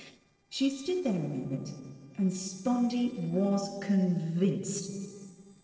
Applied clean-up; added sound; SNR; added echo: neural separator model SepFormer DNS4.